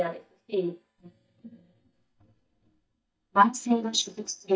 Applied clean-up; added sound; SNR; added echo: neural mask model DeepFilterNet 3.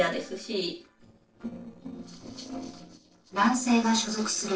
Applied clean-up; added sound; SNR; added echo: neural separator model SepFormer DNS4.